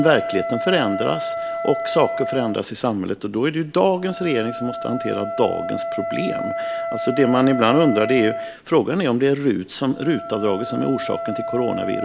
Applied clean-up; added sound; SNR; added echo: none; Wind instrument, woodwind instrument; 7 dB; none.